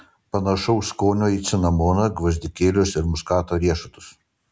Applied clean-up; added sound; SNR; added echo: none; none; none; none.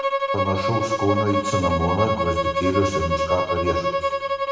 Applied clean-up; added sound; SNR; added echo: none; Bowed string instrument; -2 dB; reverberation time 1.1 s.